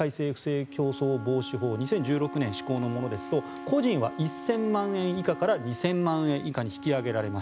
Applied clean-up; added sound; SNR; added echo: none; Wind instrument, woodwind instrument + Wind instrument, woodwind instrument; 13 dB; none.